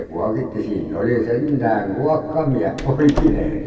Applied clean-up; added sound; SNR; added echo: none; Door; 11 dB; reverberation time 2.0 s.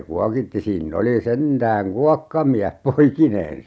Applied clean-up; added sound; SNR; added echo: none; none; none; none.